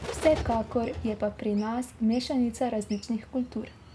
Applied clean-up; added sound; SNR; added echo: none; Bird; 11 dB; none.